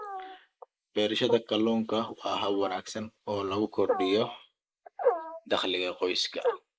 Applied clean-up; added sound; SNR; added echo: neural mask model Resemble Enhance denoiser.